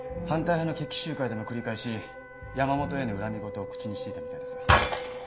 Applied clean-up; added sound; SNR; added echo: none; Wind instrument, woodwind instrument; 10 dB; none.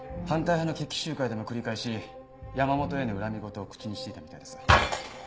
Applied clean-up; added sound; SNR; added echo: none; none; none; none.